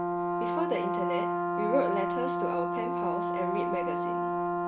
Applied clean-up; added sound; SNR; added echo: none; Brass instrument; -5 dB; none.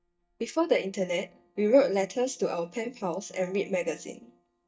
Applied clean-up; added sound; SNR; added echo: neural mask model DeepFilterNet 3.